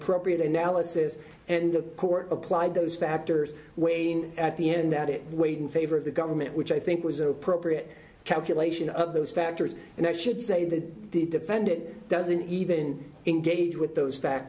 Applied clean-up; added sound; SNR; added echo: none; none; none; none.